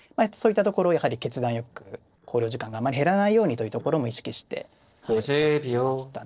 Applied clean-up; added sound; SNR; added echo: neural separator model SepFormer DNS4.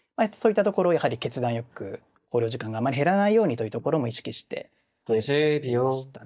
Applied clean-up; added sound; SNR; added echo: neural mask model DeepFilterNet 3.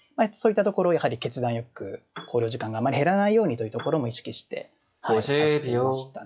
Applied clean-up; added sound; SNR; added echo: classical method log-MMSE.